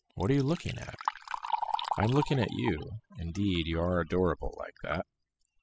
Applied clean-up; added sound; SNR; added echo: classical method spectral subtraction.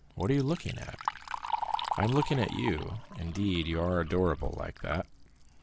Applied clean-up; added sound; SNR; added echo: none; Liquid; 8 dB; none.